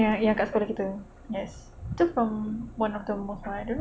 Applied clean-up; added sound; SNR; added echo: none; Engine starting / Bus; 19 dB; none.